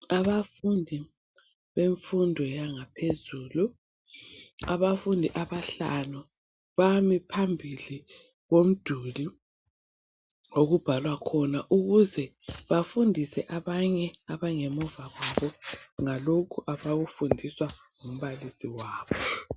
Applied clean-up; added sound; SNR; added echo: none; none; none; none.